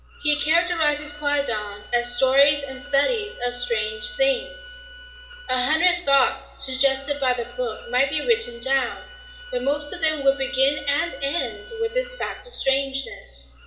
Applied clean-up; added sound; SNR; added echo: none; Bowed string instrument; 19 dB; reverberation time 1.8 s.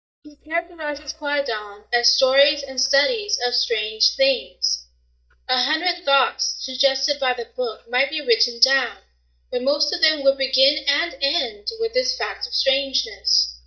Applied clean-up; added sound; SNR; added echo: neural mask model DeepFilterNet 3.